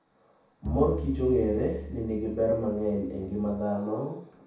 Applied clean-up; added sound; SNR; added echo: none; Bowed string instrument; 8 dB; reverberation time 0.7 s.